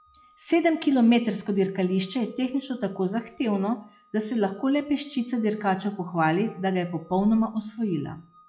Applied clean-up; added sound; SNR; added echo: classical method log-MMSE.